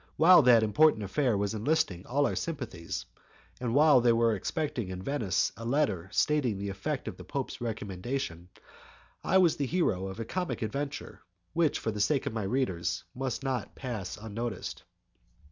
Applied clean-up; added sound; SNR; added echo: none; none; none; none.